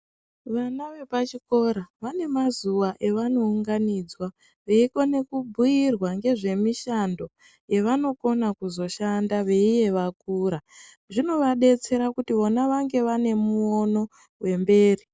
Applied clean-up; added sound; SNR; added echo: none; none; none; none.